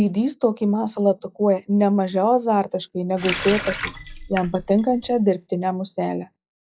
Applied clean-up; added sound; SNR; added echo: classical method log-MMSE.